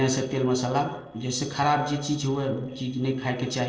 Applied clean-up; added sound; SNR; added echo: neural separator model SepFormer DNS4.